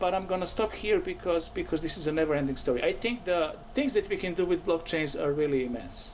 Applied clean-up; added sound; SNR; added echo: none; Mechanical fan; 19 dB; none.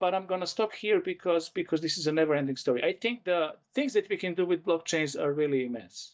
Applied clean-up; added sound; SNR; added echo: neural mask model DeepFilterNet 3.